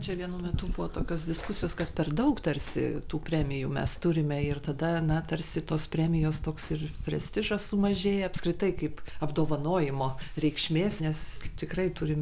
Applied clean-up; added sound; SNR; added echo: none; none; none; none.